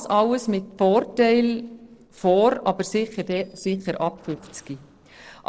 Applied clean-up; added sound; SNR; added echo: neural separator model SepFormer DNS4.